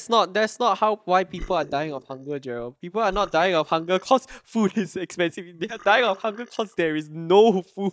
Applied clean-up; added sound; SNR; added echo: neural mask model DeepFilterNet 3.